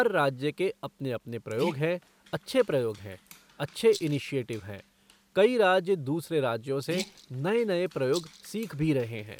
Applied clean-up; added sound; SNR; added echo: none; Rattle + Dog; 17 dB; none.